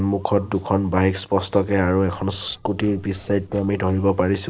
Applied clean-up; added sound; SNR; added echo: neural separator model SepFormer DNS4.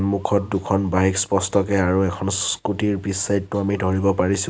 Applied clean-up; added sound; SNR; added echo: none; none; none; none.